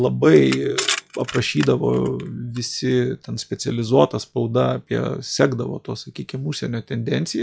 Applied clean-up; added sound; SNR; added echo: classical method log-MMSE.